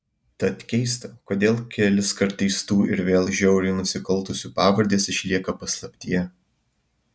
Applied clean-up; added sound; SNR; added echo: none; none; none; none.